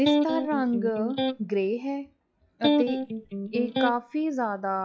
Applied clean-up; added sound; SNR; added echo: classical method log-MMSE.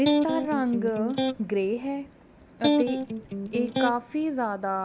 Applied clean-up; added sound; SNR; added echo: none; Electric guitar; 0 dB; none.